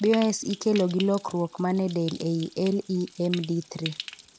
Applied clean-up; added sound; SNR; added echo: none; Stream; 16 dB; none.